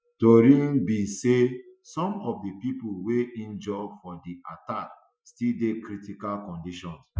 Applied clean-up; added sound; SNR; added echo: classical method Wiener filter.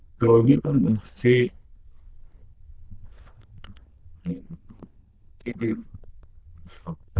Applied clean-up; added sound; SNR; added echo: neural diffusion model UNIVERSE++.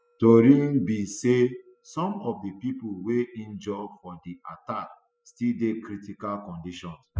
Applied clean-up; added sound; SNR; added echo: classical method spectral subtraction.